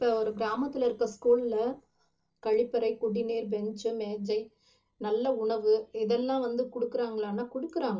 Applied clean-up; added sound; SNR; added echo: neural separator model SepFormer DNS4.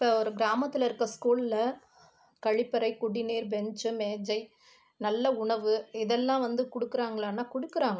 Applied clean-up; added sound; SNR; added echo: none; none; none; none.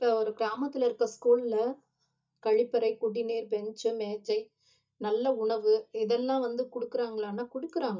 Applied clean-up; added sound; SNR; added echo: neural mask model DeepFilterNet 3.